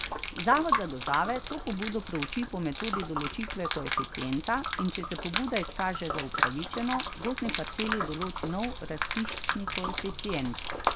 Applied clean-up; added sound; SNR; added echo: none; Gurgling / Liquid; -2 dB; none.